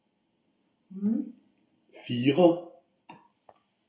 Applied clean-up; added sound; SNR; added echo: none; none; none; reverberation time 0.1 s.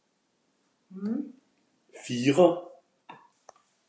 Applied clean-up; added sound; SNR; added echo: none; none; none; none.